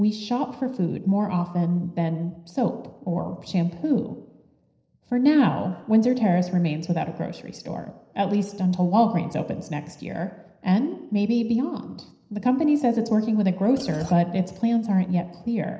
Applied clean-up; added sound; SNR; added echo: neural separator model SepFormer DNS4.